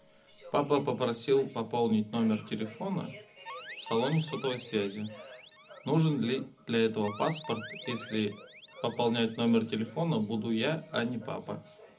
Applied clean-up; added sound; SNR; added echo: none; Alarm; 15 dB; reverberation time 0.4 s.